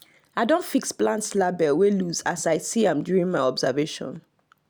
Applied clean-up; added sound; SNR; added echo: none; none; none; none.